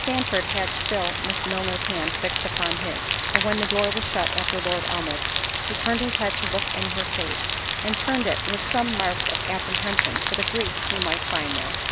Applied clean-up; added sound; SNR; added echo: none; Rain; -3 dB; none.